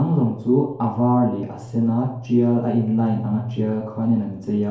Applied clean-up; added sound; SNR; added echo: none; none; none; reverberation time 2.4 s.